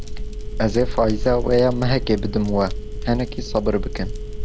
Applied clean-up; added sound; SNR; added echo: none; Telephone + Fire; 4 dB; none.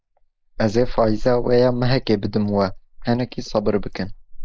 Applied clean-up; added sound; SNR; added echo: neural mask model Resemble Enhance denoiser.